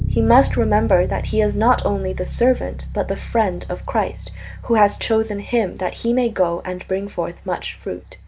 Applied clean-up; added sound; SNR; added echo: none; Bass guitar; 7 dB; none.